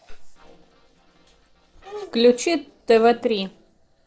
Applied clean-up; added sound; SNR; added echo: neural separator model SepFormer DNS4.